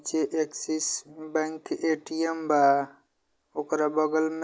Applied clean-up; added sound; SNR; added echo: none; none; none; none.